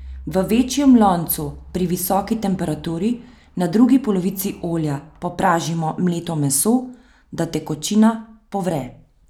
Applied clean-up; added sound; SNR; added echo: none; none; none; none.